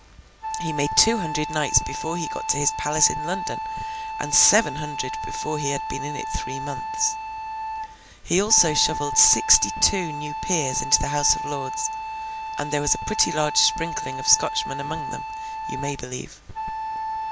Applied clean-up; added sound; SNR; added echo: none; Wind instrument, woodwind instrument; 5 dB; none.